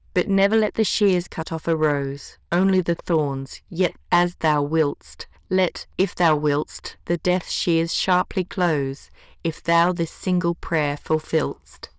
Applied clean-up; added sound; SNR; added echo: neural diffusion model UNIVERSE++.